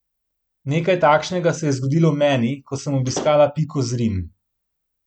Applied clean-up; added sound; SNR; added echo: none; Slam / Wood; 10 dB; none.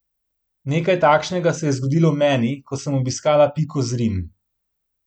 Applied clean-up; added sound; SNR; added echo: none; none; none; none.